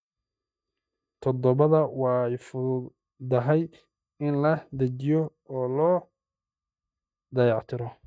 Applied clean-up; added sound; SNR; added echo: neural mask model DeepFilterNet 3.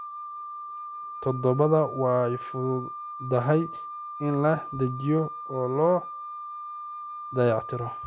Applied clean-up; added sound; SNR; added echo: none; Wind instrument, woodwind instrument; 10 dB; none.